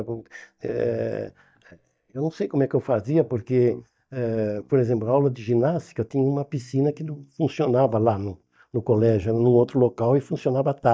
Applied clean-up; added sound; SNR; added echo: neural mask model DeepFilterNet 3.